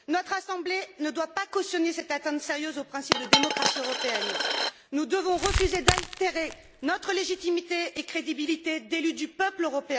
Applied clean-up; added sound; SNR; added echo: none; Coin (dropping) + Crackle; 0 dB; none.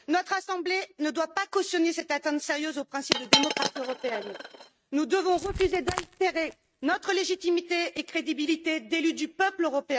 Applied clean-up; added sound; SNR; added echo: neural mask model RNNoise.